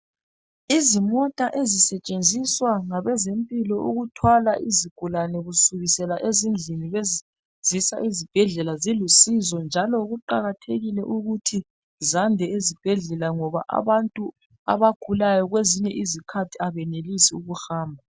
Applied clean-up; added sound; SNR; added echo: none; none; none; none.